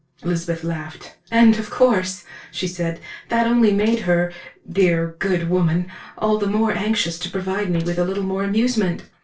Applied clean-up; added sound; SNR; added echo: neural separator model SepFormer DNS4.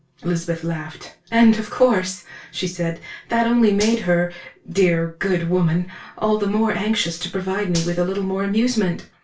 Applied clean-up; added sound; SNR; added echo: none; Gunshot, gunfire; 15 dB; reverberation time 0.3 s.